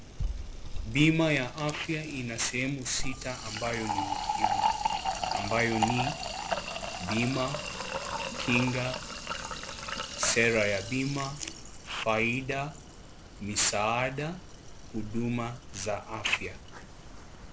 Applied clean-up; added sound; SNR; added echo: none; Fill (with liquid); 4 dB; none.